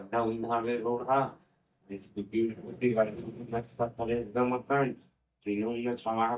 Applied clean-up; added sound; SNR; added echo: neural mask model DeepFilterNet 3.